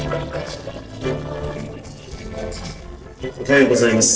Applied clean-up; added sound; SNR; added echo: neural separator model SepFormer DNS4.